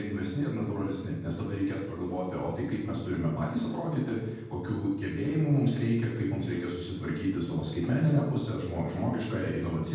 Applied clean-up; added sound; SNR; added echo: none; none; none; reverberation time 1.2 s.